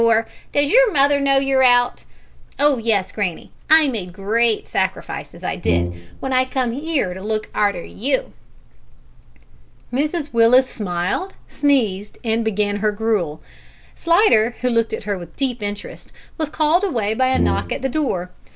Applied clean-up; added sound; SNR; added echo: none; Brass instrument; 4 dB; none.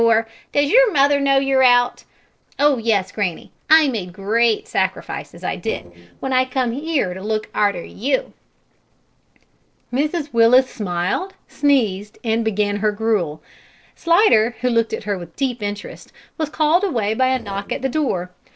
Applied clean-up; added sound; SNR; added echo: neural separator model SepFormer DNS4.